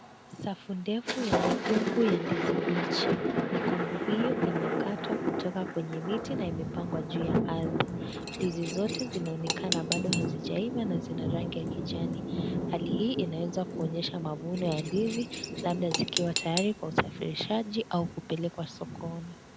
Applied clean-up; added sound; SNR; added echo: none; Cutlery, silverware / Dishes, pots, and pans + Thunder; 0 dB; none.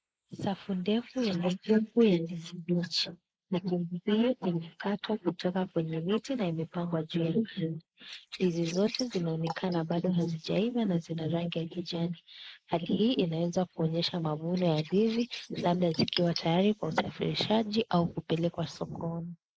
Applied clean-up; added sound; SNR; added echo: neural mask model Resemble Enhance denoiser.